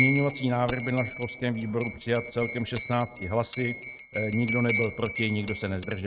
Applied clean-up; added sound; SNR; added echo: neural mask model RNNoise.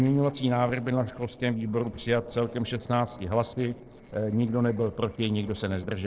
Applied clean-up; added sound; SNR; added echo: neural separator model SepFormer DNS4.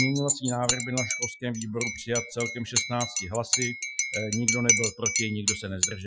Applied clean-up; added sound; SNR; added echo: classical method Wiener filter.